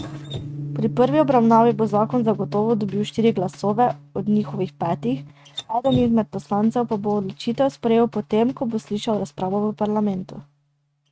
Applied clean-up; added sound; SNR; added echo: neural mask model RNNoise.